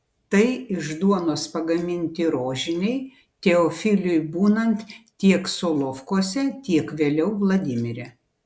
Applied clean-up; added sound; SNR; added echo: none; none; none; none.